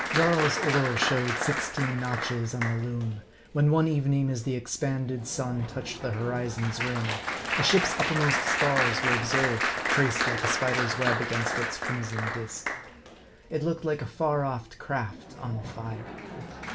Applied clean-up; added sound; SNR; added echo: none; Applause; 2 dB; none.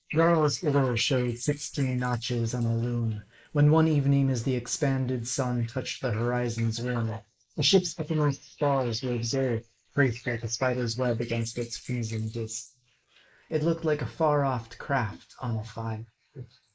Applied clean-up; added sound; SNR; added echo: neural mask model Resemble Enhance denoiser.